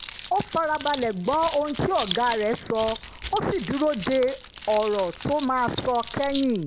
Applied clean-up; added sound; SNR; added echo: none; Keys jangling; 13 dB; none.